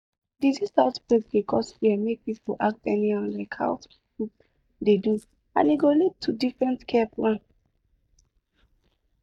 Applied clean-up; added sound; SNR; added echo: neural mask model DeepFilterNet 3.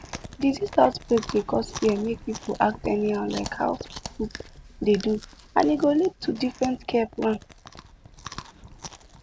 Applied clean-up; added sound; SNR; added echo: none; Chewing, mastication; 15 dB; none.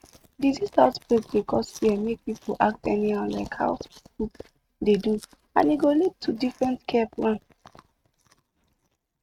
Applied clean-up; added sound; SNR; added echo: neural mask model RNNoise.